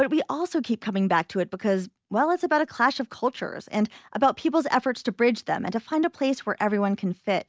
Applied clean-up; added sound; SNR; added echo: none; none; none; none.